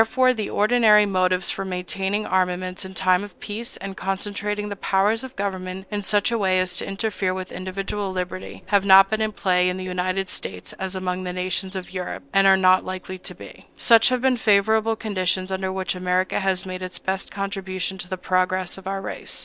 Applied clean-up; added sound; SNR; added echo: neural separator model SepFormer DNS4.